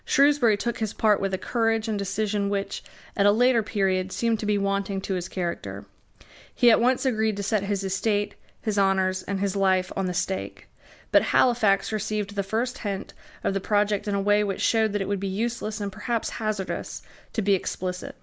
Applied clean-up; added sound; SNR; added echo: none; none; none; none.